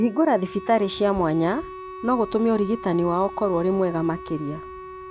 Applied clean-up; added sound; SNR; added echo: none; Wind instrument, woodwind instrument; 14 dB; none.